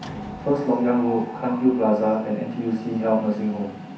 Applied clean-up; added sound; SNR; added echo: none; Mechanisms; 15 dB; reverberation time 0.7 s.